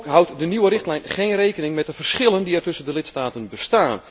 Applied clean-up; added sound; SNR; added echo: none; Tap; 16 dB; none.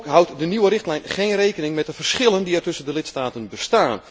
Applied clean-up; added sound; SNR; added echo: none; none; none; none.